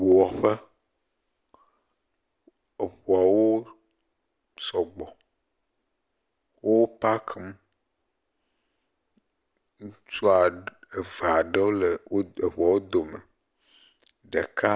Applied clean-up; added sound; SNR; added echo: none; none; none; none.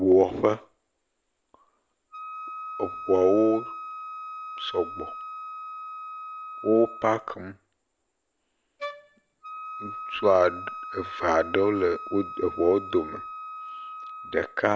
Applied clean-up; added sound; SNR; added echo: none; Wind instrument, woodwind instrument + Wind instrument, woodwind instrument; 12 dB; none.